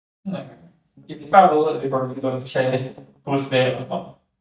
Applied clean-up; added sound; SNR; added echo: neural mask model DeepFilterNet 3.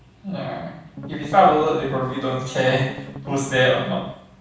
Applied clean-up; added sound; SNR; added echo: none; Strum; 13 dB; reverberation time 0.7 s.